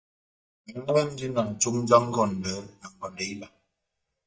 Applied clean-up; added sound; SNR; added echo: neural mask model DeepFilterNet 3.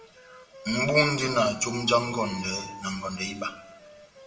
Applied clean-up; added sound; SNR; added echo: none; Wind instrument, woodwind instrument; 19 dB; reverberation time 0.6 s.